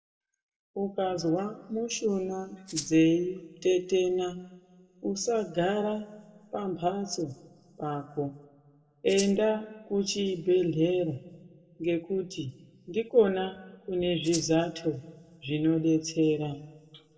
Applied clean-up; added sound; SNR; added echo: none; Rattle (instrument); 9 dB; reverberation time 1.2 s.